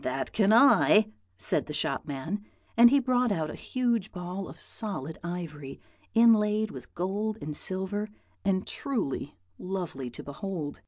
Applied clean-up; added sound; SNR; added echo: none; none; none; none.